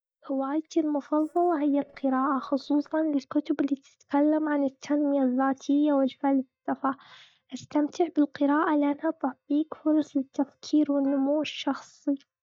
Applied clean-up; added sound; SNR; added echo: neural mask model DeepFilterNet 3.